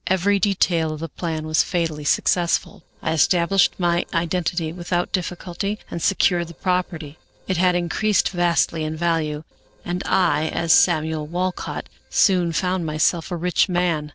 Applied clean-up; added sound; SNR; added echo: neural separator model SepFormer DNS4.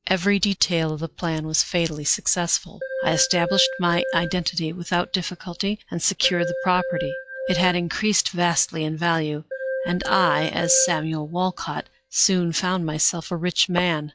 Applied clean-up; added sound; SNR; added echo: classical method log-MMSE.